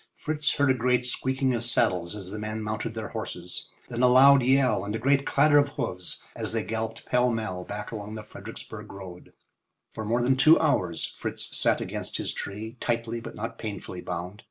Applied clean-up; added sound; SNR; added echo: none; none; none; none.